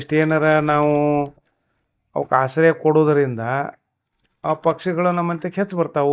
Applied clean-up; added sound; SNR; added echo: neural mask model DeepFilterNet 3.